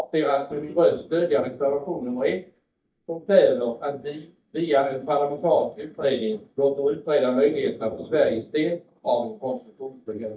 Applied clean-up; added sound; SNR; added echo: neural mask model DeepFilterNet 3.